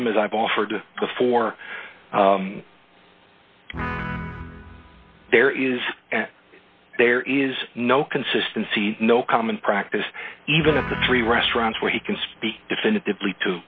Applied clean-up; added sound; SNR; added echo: none; Guitar; 11 dB; none.